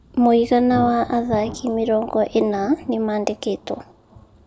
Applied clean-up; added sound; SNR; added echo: none; Thunder; 17 dB; none.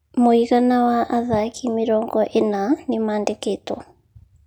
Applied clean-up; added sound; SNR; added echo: none; none; none; none.